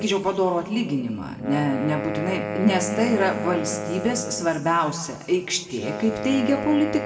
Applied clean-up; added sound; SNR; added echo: none; Wind instrument, woodwind instrument; 8 dB; reverberation time 2.0 s.